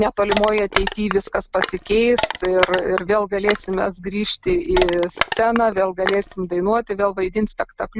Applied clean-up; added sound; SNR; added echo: none; Crushing; 6 dB; none.